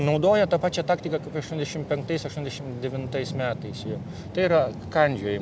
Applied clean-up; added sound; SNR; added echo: none; none; none; none.